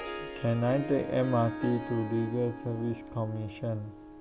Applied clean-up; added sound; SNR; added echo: none; Harp; 9 dB; none.